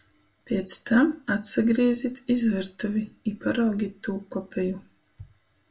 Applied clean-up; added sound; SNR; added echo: none; none; none; reverberation time 0.2 s.